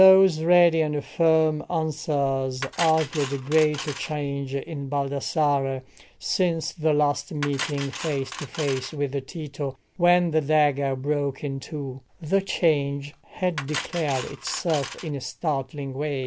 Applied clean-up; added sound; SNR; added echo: none; Cutlery, silverware; 14 dB; none.